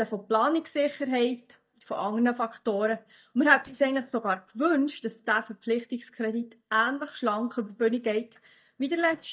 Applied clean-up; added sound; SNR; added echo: neural mask model DeepFilterNet 3.